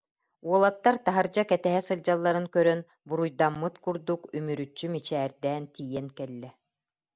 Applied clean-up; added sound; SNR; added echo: none; none; none; none.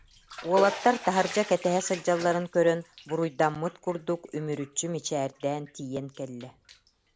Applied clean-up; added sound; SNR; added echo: none; Bathtub (filling or washing); 14 dB; none.